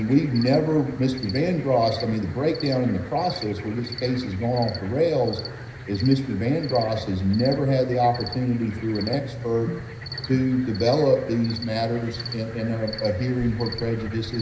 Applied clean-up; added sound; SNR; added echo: none; Cricket; 14 dB; reverberation time 0.9 s.